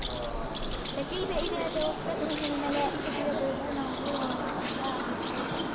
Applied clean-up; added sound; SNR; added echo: none; Bird; -2 dB; reverberation time 0.9 s.